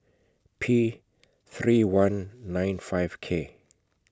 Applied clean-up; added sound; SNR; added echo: none; none; none; none.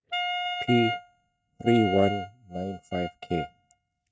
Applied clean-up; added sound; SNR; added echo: neural mask model RNNoise.